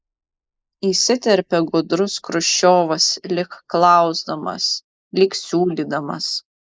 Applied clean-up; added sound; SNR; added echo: neural mask model Resemble Enhance denoiser.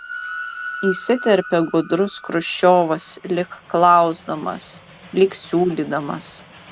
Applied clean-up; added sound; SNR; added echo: none; Train; 16 dB; none.